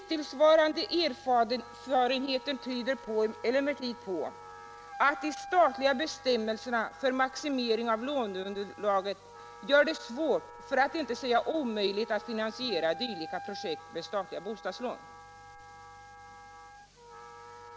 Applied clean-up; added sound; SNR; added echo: none; Wind instrument, woodwind instrument; 17 dB; none.